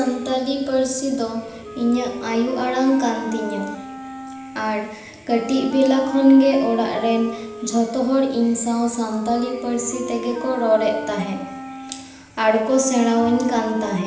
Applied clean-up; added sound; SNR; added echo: none; Wind instrument, woodwind instrument; 13 dB; reverberation time 0.9 s.